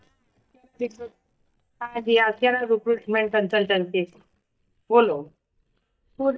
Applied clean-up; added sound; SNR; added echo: neural mask model DeepFilterNet 3.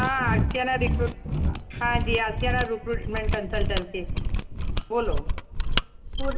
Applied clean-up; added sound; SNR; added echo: none; Mechanisms; -3 dB; reverberation time 1.5 s.